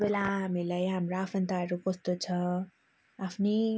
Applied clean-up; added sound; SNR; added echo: none; none; none; none.